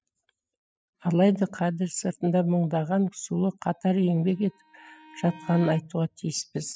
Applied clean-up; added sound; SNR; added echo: classical method spectral subtraction.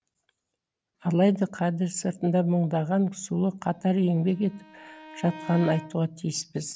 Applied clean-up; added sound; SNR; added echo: none; Bowed string instrument; 18 dB; none.